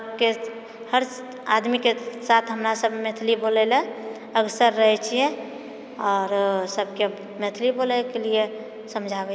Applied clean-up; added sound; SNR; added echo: none; none; none; none.